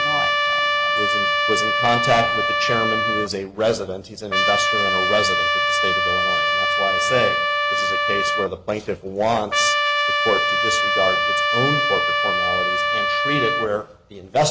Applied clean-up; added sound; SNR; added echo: none; Trumpet; -5 dB; none.